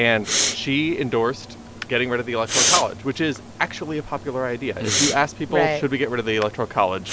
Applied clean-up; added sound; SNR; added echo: none; Respiratory sounds; 5 dB; none.